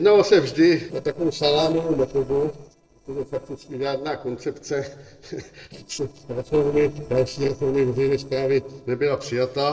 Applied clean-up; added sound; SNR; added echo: neural separator model SepFormer DNS4.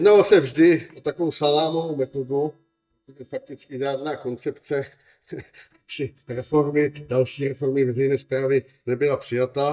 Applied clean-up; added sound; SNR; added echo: neural mask model DeepFilterNet 3.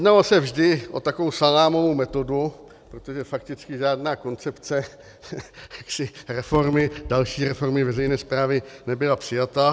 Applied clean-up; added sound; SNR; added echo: none; none; none; none.